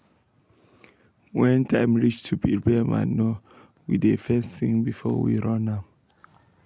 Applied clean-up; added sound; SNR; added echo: none; none; none; none.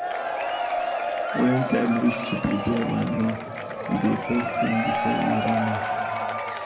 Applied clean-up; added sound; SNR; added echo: none; Applause / Crowd / Cheering; 1 dB; reverberation time 1.8 s.